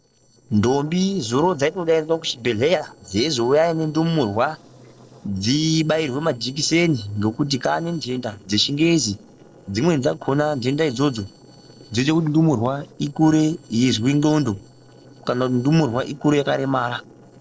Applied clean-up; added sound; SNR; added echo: neural separator model SepFormer DNS4.